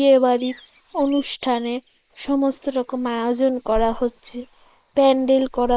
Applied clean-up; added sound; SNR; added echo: neural mask model Resemble Enhance denoiser.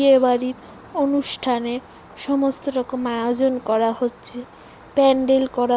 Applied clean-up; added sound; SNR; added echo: none; none; none; none.